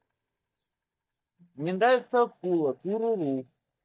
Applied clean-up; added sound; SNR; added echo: neural mask model DeepFilterNet 3.